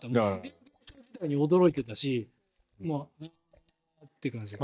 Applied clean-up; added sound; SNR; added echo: neural mask model DeepFilterNet 3.